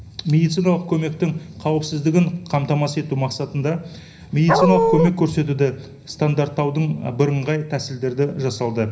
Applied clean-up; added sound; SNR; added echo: none; Dog; -3 dB; reverberation time 0.5 s.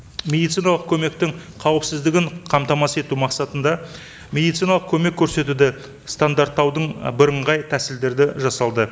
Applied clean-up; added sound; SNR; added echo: none; none; none; none.